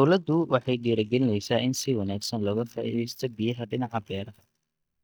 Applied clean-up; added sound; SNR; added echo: neural mask model DeepFilterNet 3.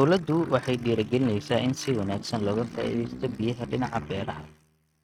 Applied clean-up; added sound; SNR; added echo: neural mask model RNNoise.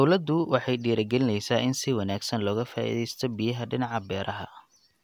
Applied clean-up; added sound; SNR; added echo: none; none; none; none.